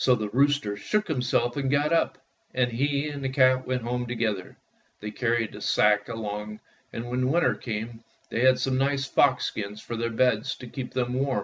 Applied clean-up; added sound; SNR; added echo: none; none; none; none.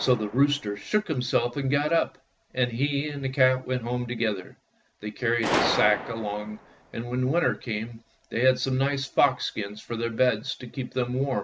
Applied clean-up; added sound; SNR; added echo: none; Gunshot, gunfire; 12 dB; none.